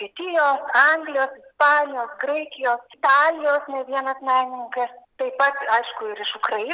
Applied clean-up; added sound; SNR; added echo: none; none; none; none.